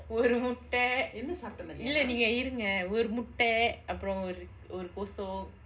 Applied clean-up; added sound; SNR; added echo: none; none; none; reverberation time 0.2 s.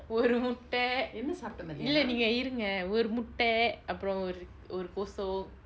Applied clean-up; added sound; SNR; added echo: none; none; none; none.